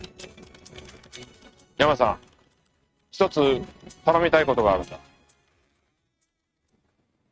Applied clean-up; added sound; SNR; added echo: neural mask model RNNoise.